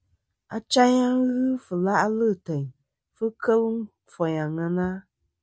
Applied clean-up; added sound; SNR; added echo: none; none; none; none.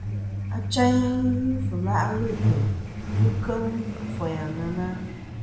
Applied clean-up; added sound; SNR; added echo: none; Truck; -1 dB; reverberation time 1.0 s.